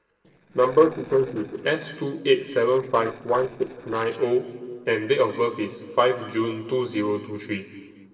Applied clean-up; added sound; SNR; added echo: neural separator model SepFormer DNS4.